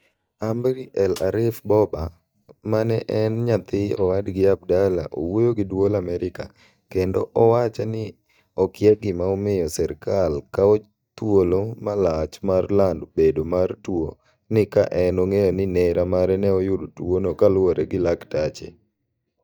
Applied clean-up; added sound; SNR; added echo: neural mask model DeepFilterNet 3.